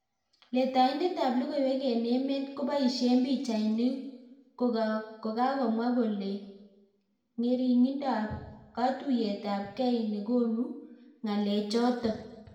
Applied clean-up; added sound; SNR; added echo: none; none; none; reverberation time 0.9 s.